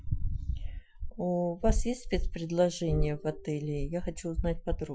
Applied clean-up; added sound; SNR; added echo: classical method Wiener filter.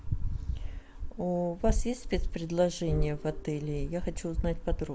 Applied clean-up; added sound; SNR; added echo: none; Organ; 16 dB; none.